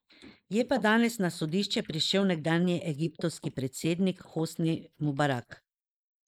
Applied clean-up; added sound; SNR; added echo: neural mask model Resemble Enhance denoiser.